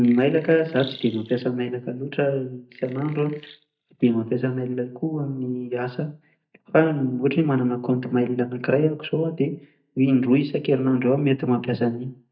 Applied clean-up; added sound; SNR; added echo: neural mask model DeepFilterNet 3.